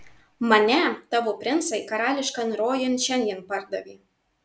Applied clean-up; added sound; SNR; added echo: none; none; none; none.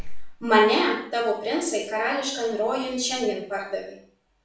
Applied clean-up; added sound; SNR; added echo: none; none; none; reverberation time 0.5 s.